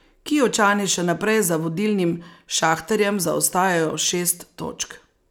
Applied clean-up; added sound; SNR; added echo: none; none; none; none.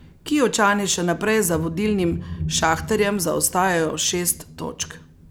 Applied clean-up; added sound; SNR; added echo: none; Thunder; 14 dB; none.